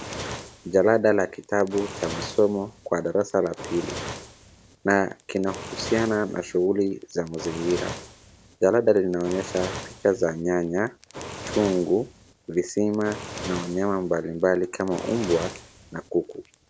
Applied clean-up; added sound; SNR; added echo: none; Fire; 13 dB; none.